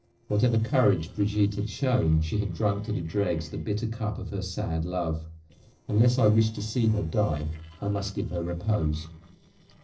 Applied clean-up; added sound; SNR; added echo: neural separator model SepFormer DNS4.